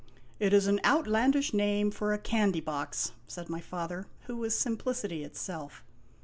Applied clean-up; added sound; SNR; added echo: none; none; none; none.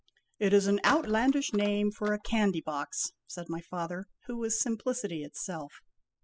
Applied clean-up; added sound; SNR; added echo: classical method spectral subtraction.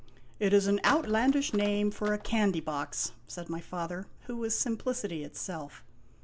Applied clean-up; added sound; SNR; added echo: none; Telephone; 15 dB; none.